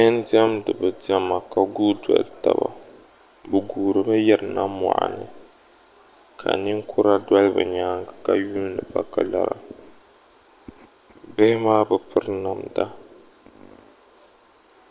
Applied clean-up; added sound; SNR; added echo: none; none; none; none.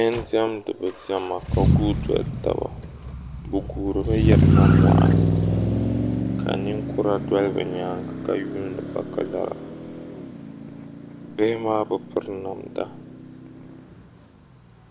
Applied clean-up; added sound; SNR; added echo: none; Motor vehicle (road); -4 dB; none.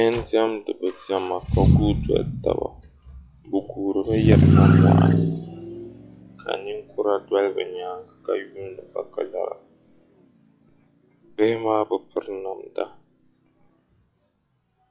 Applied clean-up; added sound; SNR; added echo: classical method log-MMSE.